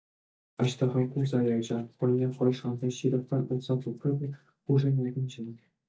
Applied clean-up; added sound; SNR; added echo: neural mask model DeepFilterNet 3.